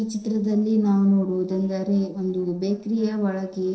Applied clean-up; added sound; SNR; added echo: neural separator model SepFormer DNS4.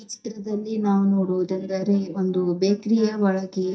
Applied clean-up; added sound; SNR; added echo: neural mask model DeepFilterNet 3.